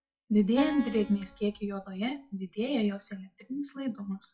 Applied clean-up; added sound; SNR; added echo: classical method WPE with log-MMSE.